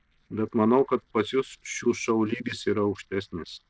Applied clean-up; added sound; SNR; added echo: neural separator model SepFormer DNS4.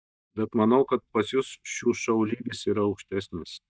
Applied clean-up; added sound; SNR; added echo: neural mask model DeepFilterNet 3.